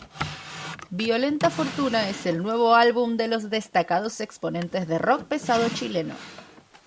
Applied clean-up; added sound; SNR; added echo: none; Drawer open or close; 13 dB; none.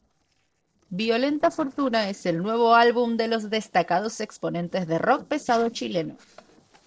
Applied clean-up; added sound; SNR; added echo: neural separator model SepFormer DNS4.